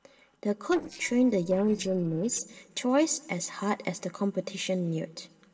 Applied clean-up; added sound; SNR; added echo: neural separator model SepFormer DNS4.